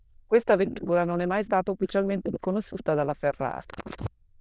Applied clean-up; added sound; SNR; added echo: neural diffusion model UNIVERSE++.